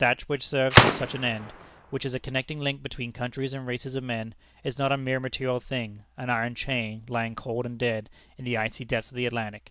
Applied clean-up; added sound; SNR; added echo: none; Gunshot, gunfire; -3 dB; none.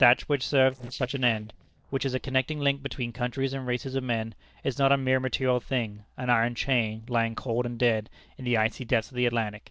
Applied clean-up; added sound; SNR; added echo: neural separator model SepFormer DNS4.